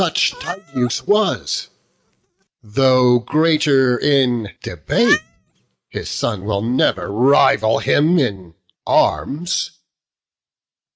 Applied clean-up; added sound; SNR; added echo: neural mask model RNNoise.